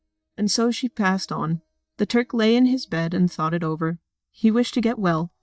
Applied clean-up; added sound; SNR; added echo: neural mask model DeepFilterNet 3.